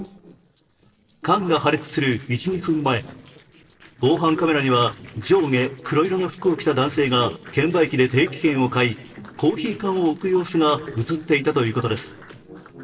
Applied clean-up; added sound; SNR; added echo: neural separator model SepFormer DNS4.